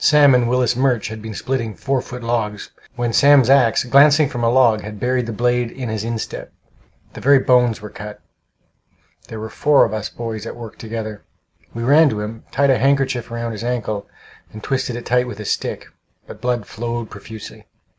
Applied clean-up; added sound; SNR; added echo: none; none; none; none.